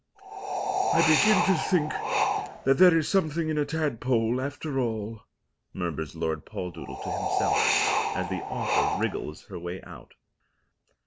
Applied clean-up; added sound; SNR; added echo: none; Wind; -1 dB; none.